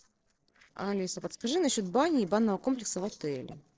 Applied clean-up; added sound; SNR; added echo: neural separator model SepFormer DNS4.